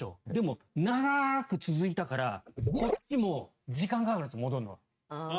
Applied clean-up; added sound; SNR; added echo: neural mask model RNNoise.